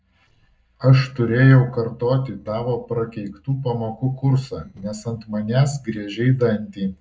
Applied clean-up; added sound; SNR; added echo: neural separator model SepFormer DNS4.